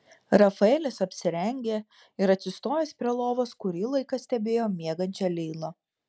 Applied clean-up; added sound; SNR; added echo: none; none; none; none.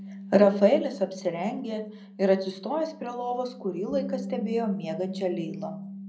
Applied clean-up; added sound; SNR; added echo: none; Bass guitar; 12 dB; reverberation time 0.5 s.